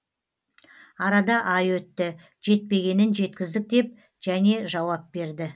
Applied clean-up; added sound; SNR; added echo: none; none; none; none.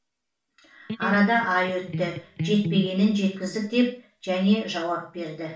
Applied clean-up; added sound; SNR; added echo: none; Electric guitar; 6 dB; reverberation time 0.4 s.